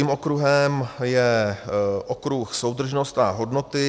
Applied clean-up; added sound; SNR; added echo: none; none; none; none.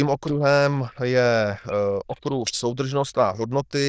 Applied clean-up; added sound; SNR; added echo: neural diffusion model UNIVERSE++.